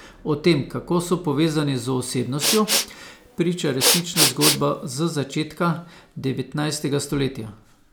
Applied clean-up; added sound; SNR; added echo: none; Respiratory sounds; 0 dB; none.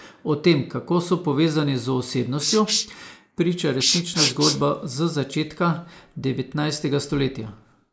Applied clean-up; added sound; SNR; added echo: neural mask model Resemble Enhance denoiser.